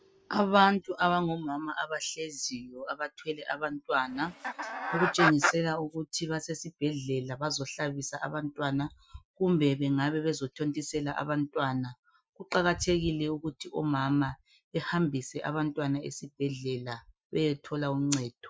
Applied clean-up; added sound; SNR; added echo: classical method Wiener filter.